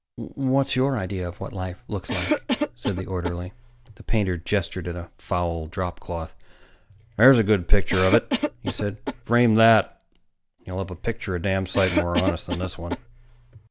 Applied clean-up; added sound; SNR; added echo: none; Cough; 7 dB; none.